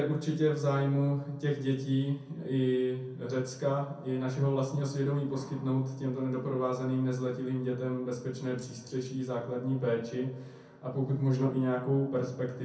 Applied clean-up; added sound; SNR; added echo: none; none; none; reverberation time 0.6 s.